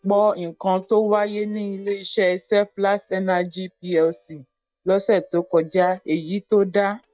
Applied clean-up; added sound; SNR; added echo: neural mask model DeepFilterNet 3.